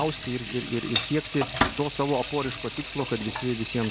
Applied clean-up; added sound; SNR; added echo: none; Sink (filling or washing) / Water tap, faucet; 2 dB; none.